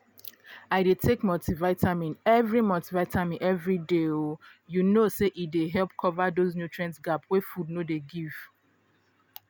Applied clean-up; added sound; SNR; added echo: none; none; none; none.